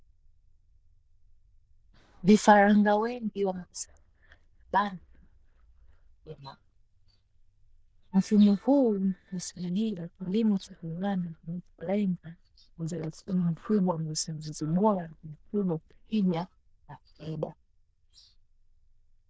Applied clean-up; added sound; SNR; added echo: neural diffusion model UNIVERSE++.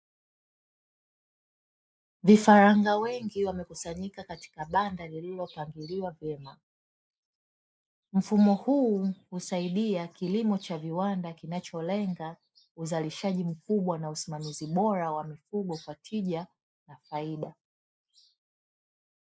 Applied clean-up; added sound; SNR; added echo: neural mask model Resemble Enhance denoiser.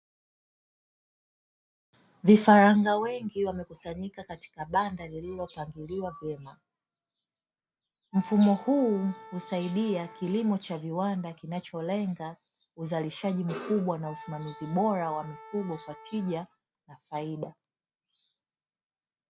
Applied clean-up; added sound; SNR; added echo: none; Wind instrument, woodwind instrument; 19 dB; none.